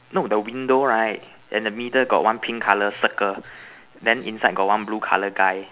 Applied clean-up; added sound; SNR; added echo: none; none; none; none.